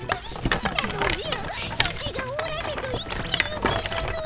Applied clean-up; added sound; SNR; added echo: none; Rattle; -5 dB; none.